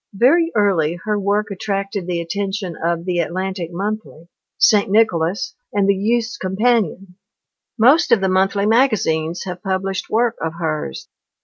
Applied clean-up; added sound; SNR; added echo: none; none; none; none.